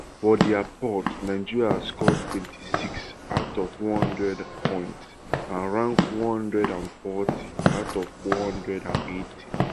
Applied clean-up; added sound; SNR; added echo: none; Walk, footsteps / Siren; 1 dB; none.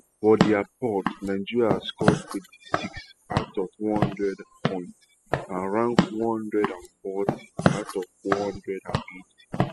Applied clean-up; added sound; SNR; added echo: classical method spectral subtraction.